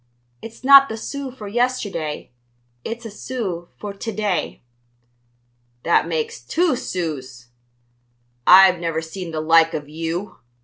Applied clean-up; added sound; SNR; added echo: none; none; none; none.